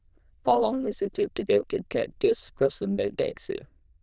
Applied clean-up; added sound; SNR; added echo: neural diffusion model UNIVERSE++.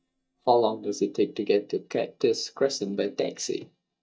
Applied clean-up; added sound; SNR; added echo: neural mask model DeepFilterNet 3.